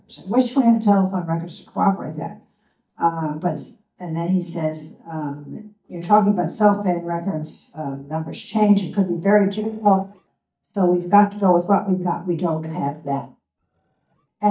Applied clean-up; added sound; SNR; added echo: neural mask model DeepFilterNet 3.